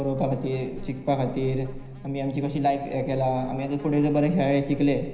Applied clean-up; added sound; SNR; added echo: none; Insect; 15 dB; reverberation time 0.9 s.